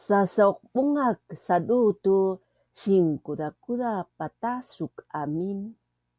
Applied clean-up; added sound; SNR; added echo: none; none; none; none.